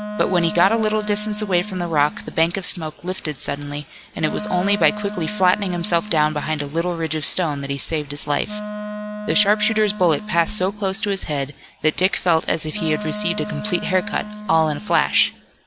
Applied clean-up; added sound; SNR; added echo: none; Wind instrument, woodwind instrument; 10 dB; none.